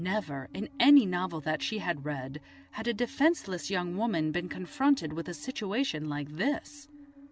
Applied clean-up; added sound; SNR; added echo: none; Musical instrument; 20 dB; none.